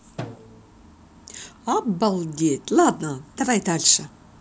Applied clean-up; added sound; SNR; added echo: none; Drum; 18 dB; none.